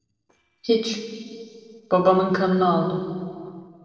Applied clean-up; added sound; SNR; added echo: neural separator model SepFormer DNS4.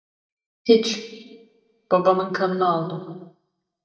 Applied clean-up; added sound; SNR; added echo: neural mask model DeepFilterNet 3.